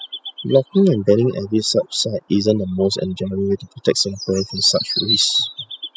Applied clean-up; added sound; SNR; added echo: classical method spectral subtraction.